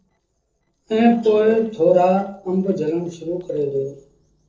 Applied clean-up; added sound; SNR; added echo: neural separator model SepFormer DNS4.